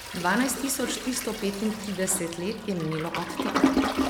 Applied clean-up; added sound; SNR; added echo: none; Toilet flush; 1 dB; none.